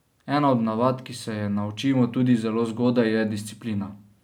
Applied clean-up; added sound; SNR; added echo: none; none; none; none.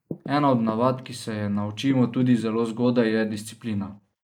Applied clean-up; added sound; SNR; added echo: neural mask model Resemble Enhance denoiser.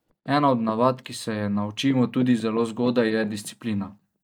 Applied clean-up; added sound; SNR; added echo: neural mask model DeepFilterNet 3.